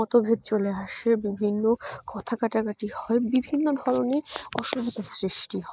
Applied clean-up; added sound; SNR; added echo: neural mask model Resemble Enhance denoiser.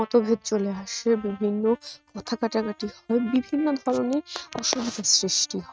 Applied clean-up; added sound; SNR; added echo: neural mask model RNNoise.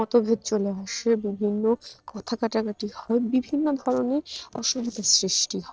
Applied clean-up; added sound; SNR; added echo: neural separator model SepFormer DNS4.